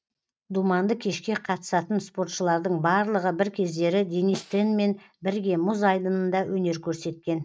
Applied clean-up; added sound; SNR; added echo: neural mask model RNNoise.